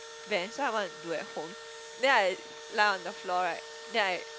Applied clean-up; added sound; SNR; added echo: none; Engine / Drill; 13 dB; none.